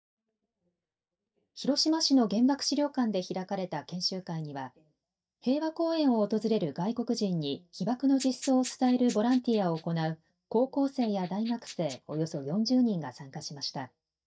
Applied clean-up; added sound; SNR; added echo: neural mask model DeepFilterNet 3.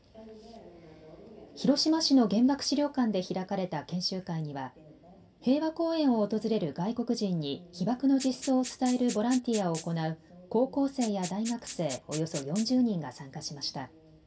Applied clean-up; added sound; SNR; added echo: none; Rattle (instrument); 13 dB; reverberation time 0.2 s.